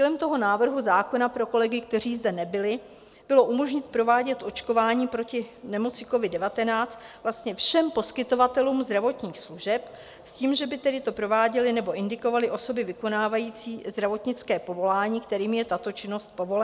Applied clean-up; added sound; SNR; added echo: none; none; none; none.